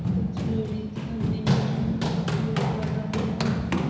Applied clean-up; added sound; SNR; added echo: none; Run; -4 dB; reverberation time 1.0 s.